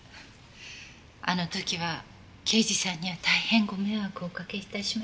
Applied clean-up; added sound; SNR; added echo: none; none; none; none.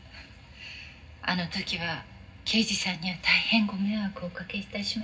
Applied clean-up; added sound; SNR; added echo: none; none; none; reverberation time 0.4 s.